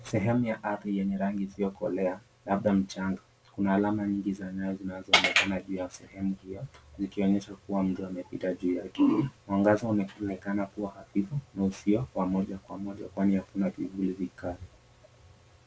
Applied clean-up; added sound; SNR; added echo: none; none; none; none.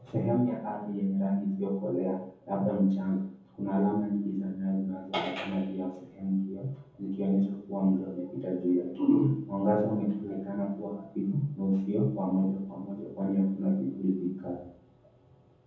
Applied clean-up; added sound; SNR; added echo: none; none; none; reverberation time 0.7 s.